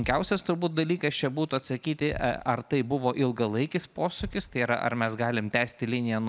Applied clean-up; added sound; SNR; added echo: none; Bass drum; 20 dB; none.